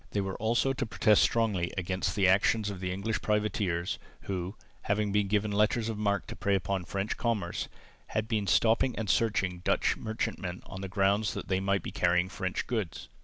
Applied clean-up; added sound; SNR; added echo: none; none; none; none.